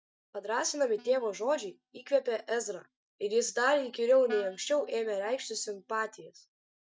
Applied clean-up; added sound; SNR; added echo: neural mask model DeepFilterNet 3.